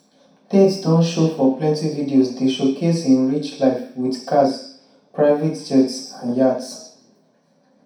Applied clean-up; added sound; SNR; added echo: none; none; none; reverberation time 0.6 s.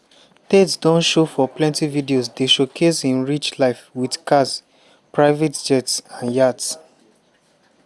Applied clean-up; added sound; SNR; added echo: none; none; none; none.